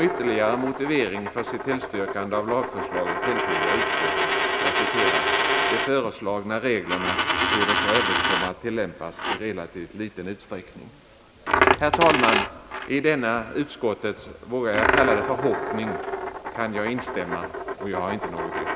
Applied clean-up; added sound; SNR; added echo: none; Coin (dropping); -1 dB; none.